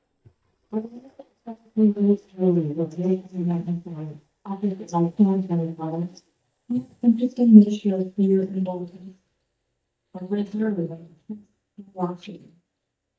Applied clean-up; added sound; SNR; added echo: neural mask model DeepFilterNet 3.